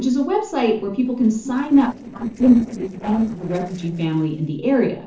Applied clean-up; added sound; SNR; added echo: neural separator model SepFormer DNS4.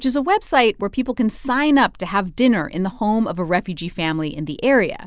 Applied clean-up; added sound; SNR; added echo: none; none; none; none.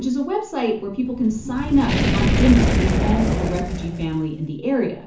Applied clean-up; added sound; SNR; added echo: none; Fire; 0 dB; reverberation time 0.6 s.